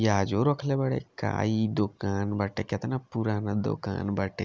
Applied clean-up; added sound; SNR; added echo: none; none; none; none.